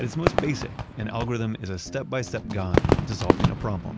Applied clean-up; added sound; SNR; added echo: none; Fireworks; -2 dB; none.